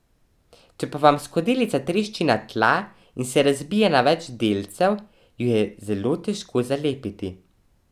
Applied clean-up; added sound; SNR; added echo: none; none; none; none.